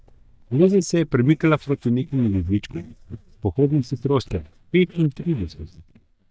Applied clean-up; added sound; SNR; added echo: neural mask model DeepFilterNet 3.